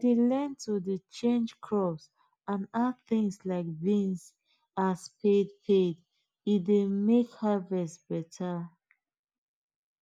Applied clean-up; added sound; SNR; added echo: none; none; none; none.